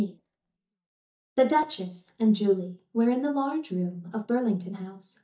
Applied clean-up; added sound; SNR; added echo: neural mask model DeepFilterNet 3.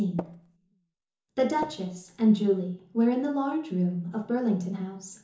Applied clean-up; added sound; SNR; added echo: none; Tap; 11 dB; reverberation time 0.7 s.